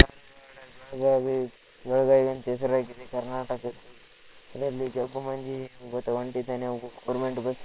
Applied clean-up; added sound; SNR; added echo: neural separator model SepFormer WHAM!.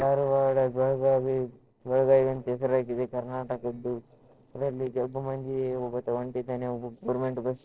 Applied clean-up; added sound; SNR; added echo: neural separator model SepFormer DNS4.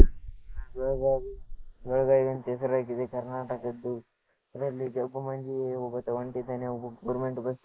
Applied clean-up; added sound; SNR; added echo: neural mask model Resemble Enhance denoiser.